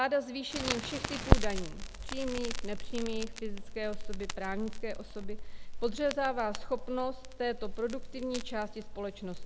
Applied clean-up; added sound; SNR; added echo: none; Crackle; -2 dB; none.